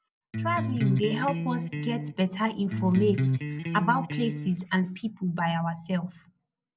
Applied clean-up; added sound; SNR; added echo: none; Electric guitar; 1 dB; none.